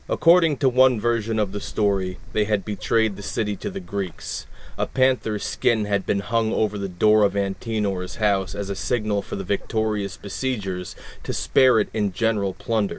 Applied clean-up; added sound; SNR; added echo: none; Wind; 12 dB; none.